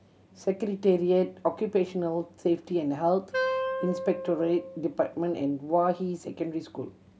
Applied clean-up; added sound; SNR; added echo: none; Wind instrument, woodwind instrument; 5 dB; none.